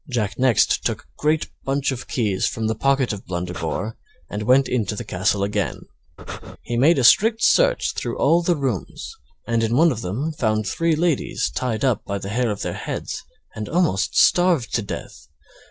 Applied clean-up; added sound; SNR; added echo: neural separator model SepFormer DNS4.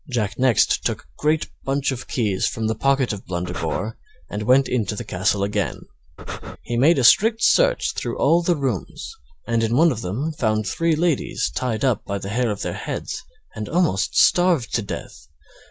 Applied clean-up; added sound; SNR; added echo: none; Breathing; 7 dB; none.